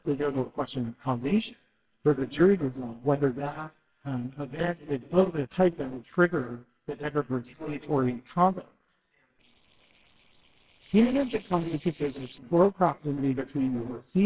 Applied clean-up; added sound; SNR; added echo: neural separator model SepFormer WHAMR!.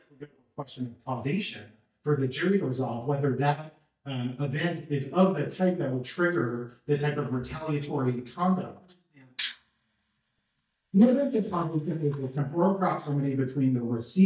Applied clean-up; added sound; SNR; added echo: neural mask model DeepFilterNet 3.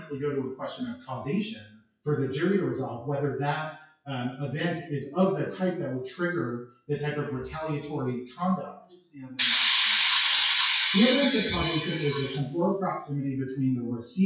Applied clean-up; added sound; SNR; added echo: classical method WPE with log-MMSE.